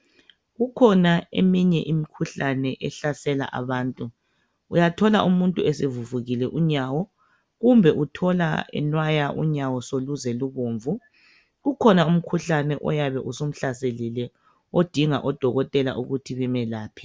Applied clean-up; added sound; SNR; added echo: none; none; none; none.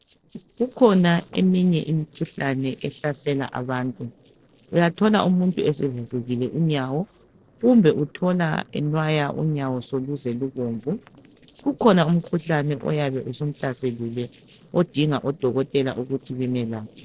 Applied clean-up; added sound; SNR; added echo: neural separator model SepFormer DNS4.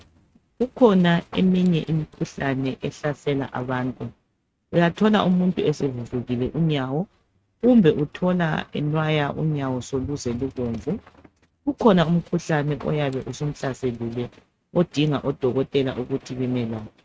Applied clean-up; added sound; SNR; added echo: neural mask model RNNoise.